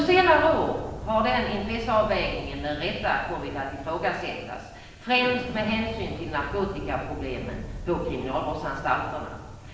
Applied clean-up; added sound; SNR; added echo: none; Explosion; 11 dB; reverberation time 0.9 s.